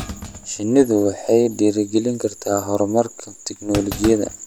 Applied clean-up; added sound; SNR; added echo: none; Thump, thud; 16 dB; none.